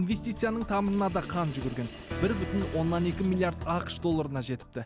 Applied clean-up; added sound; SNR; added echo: none; Sink (filling or washing); 19 dB; none.